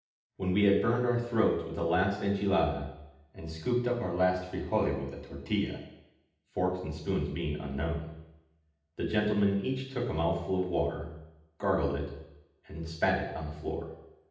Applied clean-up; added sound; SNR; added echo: none; none; none; reverberation time 0.8 s.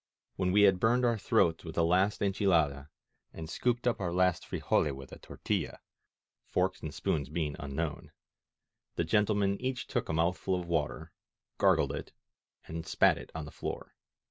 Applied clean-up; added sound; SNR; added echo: none; none; none; none.